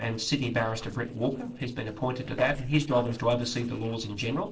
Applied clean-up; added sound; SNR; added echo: neural separator model SepFormer DNS4.